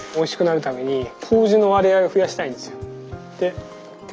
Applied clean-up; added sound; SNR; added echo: none; none; none; none.